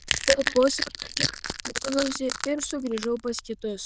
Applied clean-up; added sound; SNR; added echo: neural diffusion model UNIVERSE++.